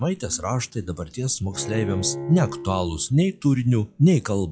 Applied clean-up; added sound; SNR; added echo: classical method log-MMSE.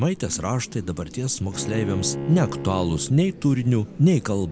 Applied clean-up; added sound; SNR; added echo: none; Bowed string instrument; 10 dB; none.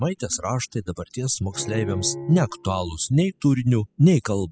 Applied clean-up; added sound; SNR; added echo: classical method spectral subtraction.